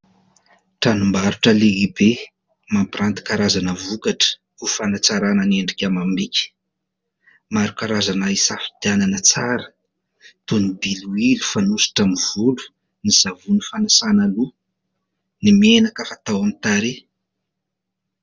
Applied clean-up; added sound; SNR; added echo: none; none; none; none.